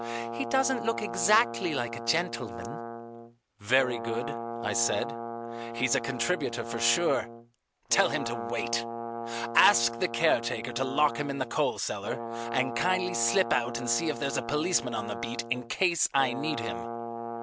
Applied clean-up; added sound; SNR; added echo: none; Brass instrument; 7 dB; none.